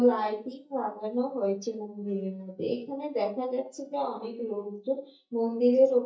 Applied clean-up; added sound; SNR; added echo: neural mask model DeepFilterNet 3.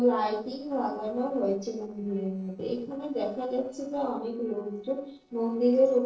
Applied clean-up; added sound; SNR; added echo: neural separator model SepFormer DNS4.